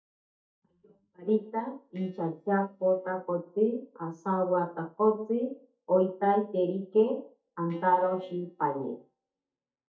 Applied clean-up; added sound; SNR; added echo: neural mask model DeepFilterNet 3.